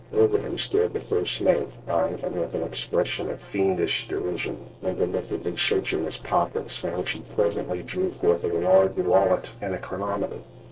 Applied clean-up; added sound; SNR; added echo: neural separator model SepFormer DNS4.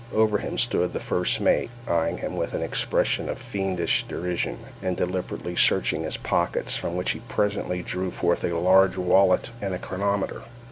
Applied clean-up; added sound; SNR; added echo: none; none; none; none.